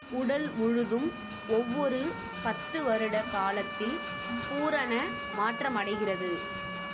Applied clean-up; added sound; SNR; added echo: none; Motor vehicle (road) / Siren; 9 dB; none.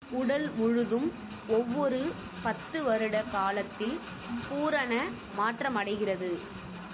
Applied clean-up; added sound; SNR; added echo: none; none; none; none.